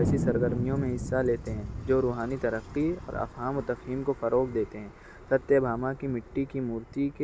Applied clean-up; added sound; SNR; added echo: none; Thunder; 7 dB; none.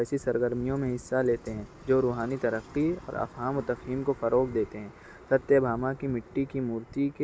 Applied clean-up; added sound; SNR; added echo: none; none; none; none.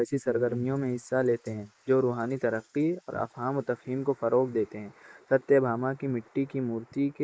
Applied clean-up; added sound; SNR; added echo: neural mask model Resemble Enhance denoiser.